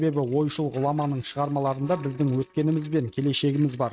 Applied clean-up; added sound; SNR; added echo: neural mask model RNNoise.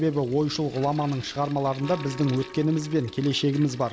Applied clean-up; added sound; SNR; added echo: none; Acoustic guitar + Toilet flush; 17 dB; none.